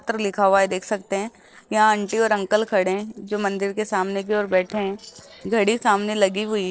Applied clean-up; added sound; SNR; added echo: neural separator model SepFormer DNS4.